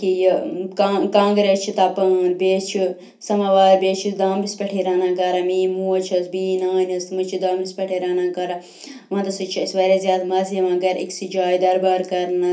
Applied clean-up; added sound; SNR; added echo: none; none; none; reverberation time 0.3 s.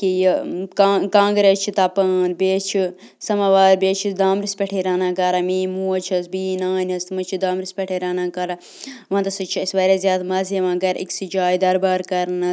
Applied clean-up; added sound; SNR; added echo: none; none; none; none.